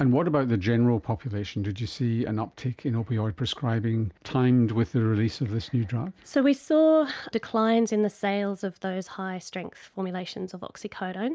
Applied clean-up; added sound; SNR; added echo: none; none; none; none.